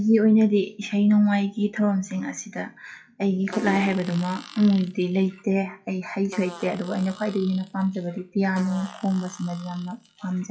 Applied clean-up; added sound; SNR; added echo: classical method WPE with log-MMSE.